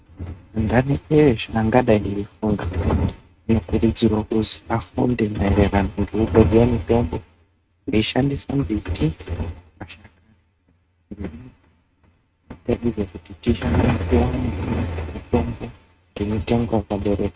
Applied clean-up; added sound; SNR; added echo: neural mask model RNNoise.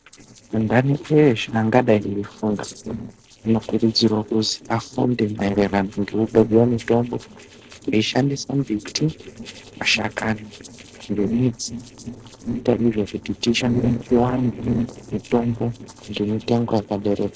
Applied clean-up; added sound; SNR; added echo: neural separator model SepFormer DNS4.